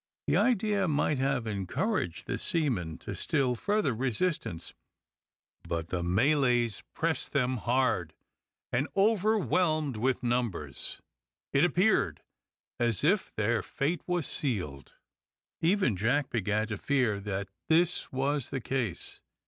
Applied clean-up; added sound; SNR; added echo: none; none; none; none.